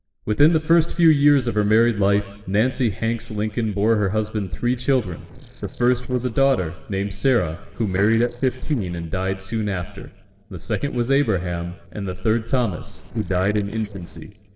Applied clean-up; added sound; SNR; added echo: neural separator model SepFormer DNS4.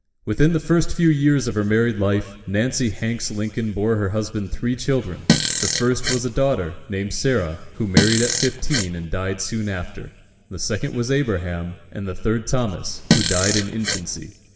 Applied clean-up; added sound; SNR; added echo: none; Fart; 0 dB; reverberation time 1.4 s.